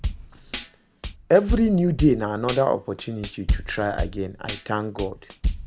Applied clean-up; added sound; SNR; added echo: none; Tambourine / Drum / Drum kit; 5 dB; none.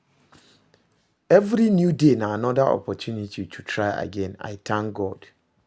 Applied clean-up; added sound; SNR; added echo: none; none; none; none.